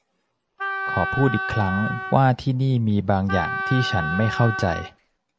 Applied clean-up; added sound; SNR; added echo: none; Wind instrument, woodwind instrument; 6 dB; none.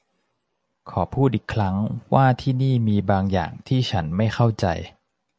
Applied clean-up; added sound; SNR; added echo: none; none; none; none.